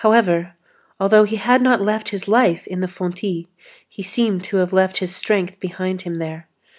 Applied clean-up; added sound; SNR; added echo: none; none; none; none.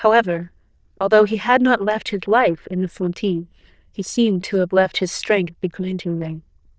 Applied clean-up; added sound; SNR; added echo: neural diffusion model UNIVERSE++.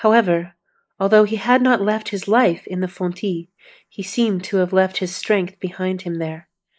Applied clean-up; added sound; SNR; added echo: neural mask model Resemble Enhance denoiser.